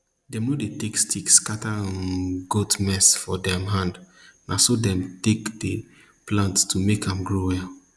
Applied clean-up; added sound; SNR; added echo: none; none; none; none.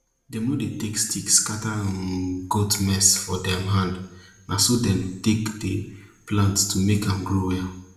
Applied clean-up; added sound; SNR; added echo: none; none; none; reverberation time 0.6 s.